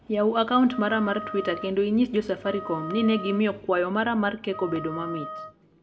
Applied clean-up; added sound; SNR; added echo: none; Wind instrument, woodwind instrument; 13 dB; reverberation time 0.3 s.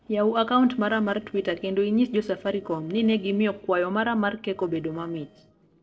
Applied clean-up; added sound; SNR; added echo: neural separator model SepFormer DNS4.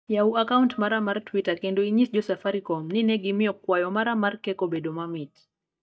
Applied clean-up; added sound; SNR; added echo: neural mask model DeepFilterNet 3.